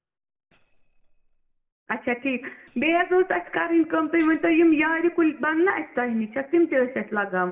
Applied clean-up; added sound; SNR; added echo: neural separator model SepFormer DNS4.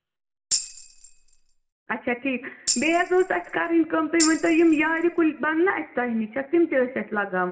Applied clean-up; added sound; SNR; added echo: none; Tambourine; 8 dB; reverberation time 0.8 s.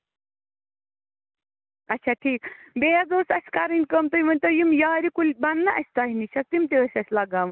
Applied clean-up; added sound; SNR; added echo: none; none; none; none.